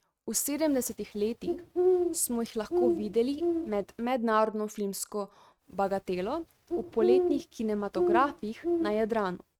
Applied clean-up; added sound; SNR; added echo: neural mask model RNNoise.